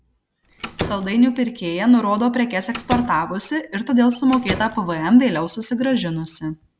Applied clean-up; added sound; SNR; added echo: none; Slam; 12 dB; none.